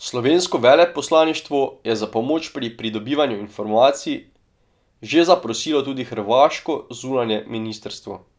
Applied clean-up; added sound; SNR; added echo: none; none; none; none.